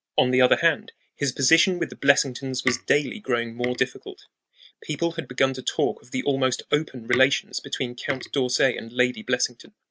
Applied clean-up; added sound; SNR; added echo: neural mask model RNNoise.